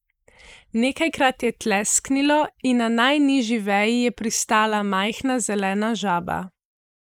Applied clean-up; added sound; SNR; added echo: neural mask model Resemble Enhance denoiser.